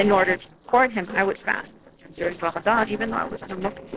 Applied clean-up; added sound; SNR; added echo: neural separator model SepFormer DNS4.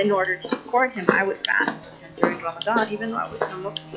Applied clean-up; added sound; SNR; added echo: classical method log-MMSE.